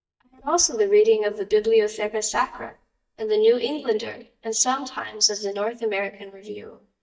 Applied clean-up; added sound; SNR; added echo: neural mask model DeepFilterNet 3.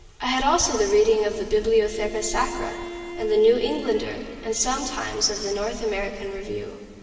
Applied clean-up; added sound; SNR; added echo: none; Bowed string instrument; 17 dB; reverberation time 2.3 s.